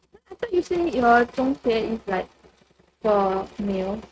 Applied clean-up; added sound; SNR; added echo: neural mask model RNNoise.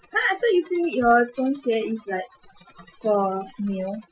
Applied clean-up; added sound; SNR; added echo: classical method Wiener filter.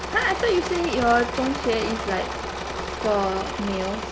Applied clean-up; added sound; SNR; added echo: none; Engine / Mechanisms; 5 dB; none.